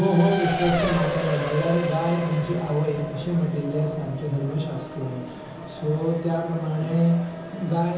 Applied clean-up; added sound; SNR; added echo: none; Race car, auto racing; 8 dB; reverberation time 0.7 s.